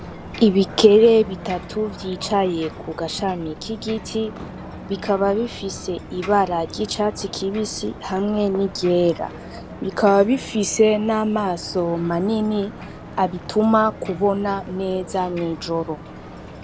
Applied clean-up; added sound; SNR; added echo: none; Ocean; 14 dB; none.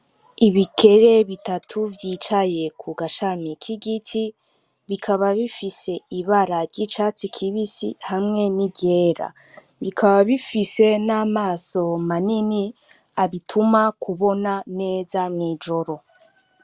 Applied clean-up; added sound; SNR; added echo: none; none; none; none.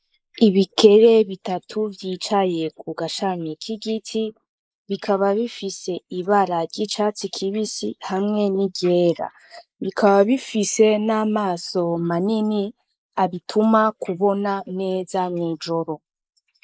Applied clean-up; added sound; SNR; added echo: neural mask model Resemble Enhance denoiser.